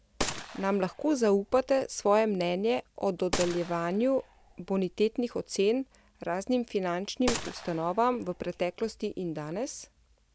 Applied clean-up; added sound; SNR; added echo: none; Gunshot, gunfire; 11 dB; none.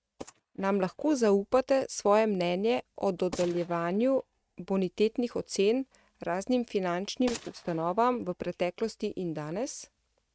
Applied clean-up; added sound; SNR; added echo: neural mask model RNNoise.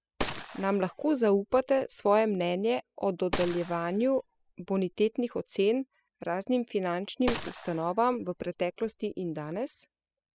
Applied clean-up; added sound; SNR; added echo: classical method spectral subtraction.